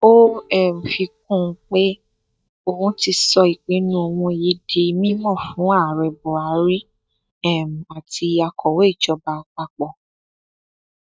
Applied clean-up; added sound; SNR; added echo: neural mask model DeepFilterNet 3.